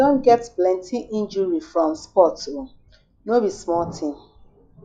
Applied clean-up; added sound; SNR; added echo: classical method log-MMSE.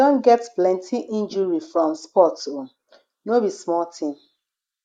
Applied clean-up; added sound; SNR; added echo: neural mask model Resemble Enhance denoiser.